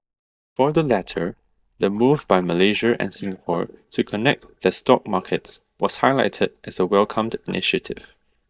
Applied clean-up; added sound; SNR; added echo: neural mask model DeepFilterNet 3.